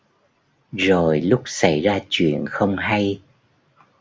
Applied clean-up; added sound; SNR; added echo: none; none; none; none.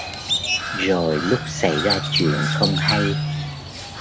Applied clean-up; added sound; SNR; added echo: none; Crow; 0 dB; none.